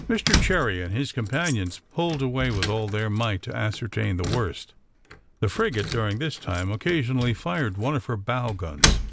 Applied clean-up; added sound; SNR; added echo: none; Keys jangling; 4 dB; none.